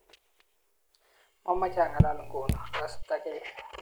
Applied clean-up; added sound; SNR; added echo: none; Raindrop / Drip; -5 dB; none.